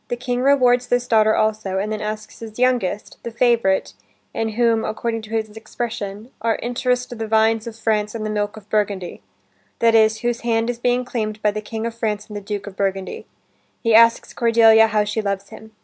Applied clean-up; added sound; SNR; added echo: none; none; none; none.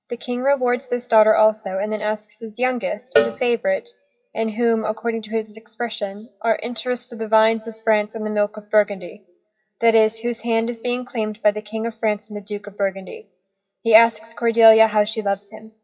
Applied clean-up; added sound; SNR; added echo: classical method WPE with log-MMSE.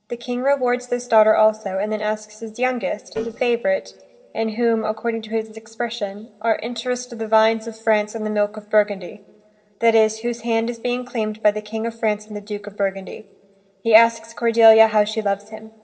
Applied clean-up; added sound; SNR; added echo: neural separator model SepFormer DNS4.